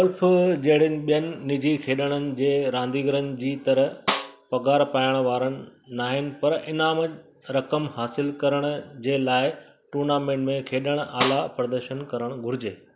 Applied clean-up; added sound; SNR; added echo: none; Snare drum; 6 dB; none.